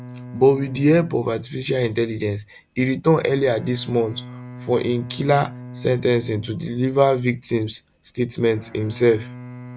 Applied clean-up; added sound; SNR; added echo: none; Bowed string instrument; 17 dB; none.